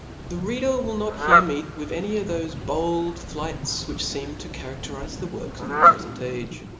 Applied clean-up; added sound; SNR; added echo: none; Fowl; -3 dB; none.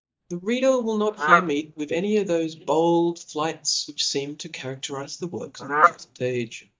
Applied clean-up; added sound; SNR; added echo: neural mask model DeepFilterNet 3.